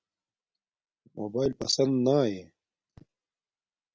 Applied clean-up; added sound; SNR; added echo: none; none; none; none.